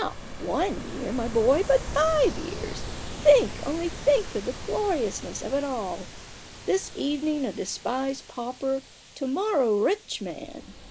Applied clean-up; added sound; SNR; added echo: none; Ocean; 11 dB; none.